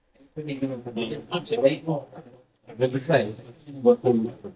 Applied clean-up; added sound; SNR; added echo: neural mask model DeepFilterNet 3.